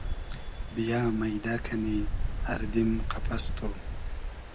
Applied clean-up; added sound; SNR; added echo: none; Stream; 0 dB; none.